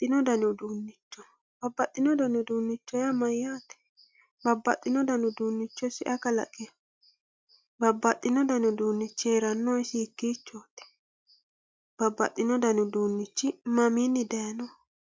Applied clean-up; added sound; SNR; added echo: none; none; none; none.